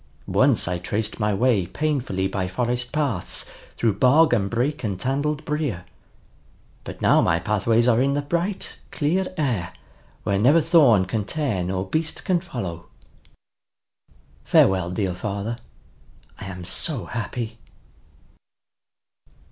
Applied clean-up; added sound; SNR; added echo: none; none; none; none.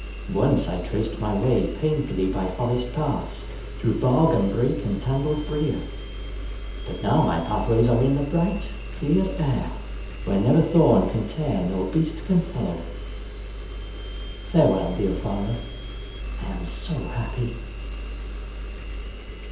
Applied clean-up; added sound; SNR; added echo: none; Engine; 8 dB; reverberation time 0.8 s.